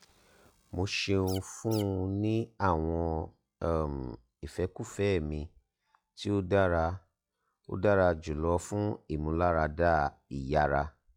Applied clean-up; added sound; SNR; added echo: classical method log-MMSE.